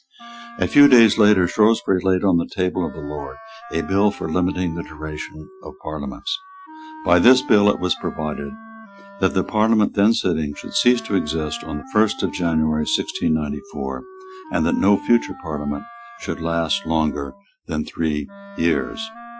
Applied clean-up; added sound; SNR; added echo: classical method Wiener filter.